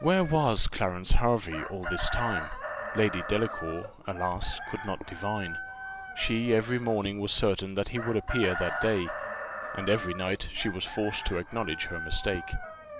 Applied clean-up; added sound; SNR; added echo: none; Chicken, rooster; 9 dB; none.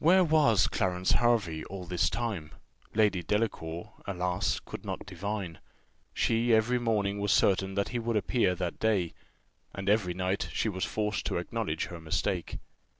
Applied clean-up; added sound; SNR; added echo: none; none; none; none.